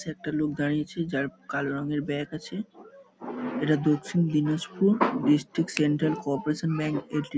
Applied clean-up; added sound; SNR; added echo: none; none; none; none.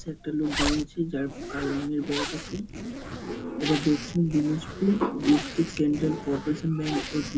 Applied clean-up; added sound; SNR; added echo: none; Zipper (clothing); 8 dB; reverberation time 0.2 s.